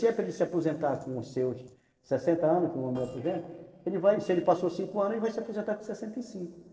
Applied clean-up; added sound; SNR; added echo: neural separator model SepFormer DNS4.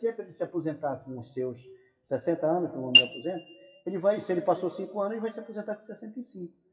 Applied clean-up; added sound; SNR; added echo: classical method WPE with log-MMSE.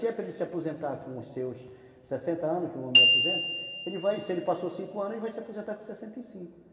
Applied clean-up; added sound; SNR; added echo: none; Glockenspiel; -5 dB; reverberation time 2.7 s.